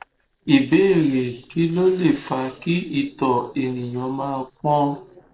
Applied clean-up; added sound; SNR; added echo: neural separator model SepFormer DNS4.